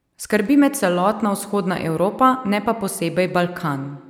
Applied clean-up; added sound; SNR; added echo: none; none; none; none.